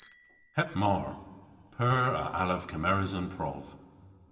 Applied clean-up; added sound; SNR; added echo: none; Bicycle bell; 10 dB; reverberation time 1.6 s.